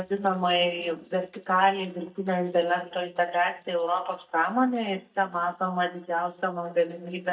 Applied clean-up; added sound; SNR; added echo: neural mask model DeepFilterNet 3.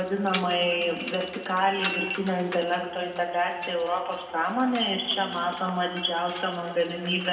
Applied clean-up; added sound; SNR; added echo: none; Mechanisms; 12 dB; reverberation time 2.0 s.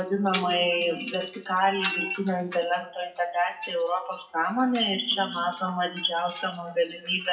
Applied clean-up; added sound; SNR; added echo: classical method WPE with log-MMSE.